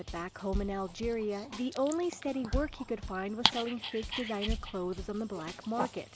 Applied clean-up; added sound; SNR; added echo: none; Drum kit + Dog; 3 dB; none.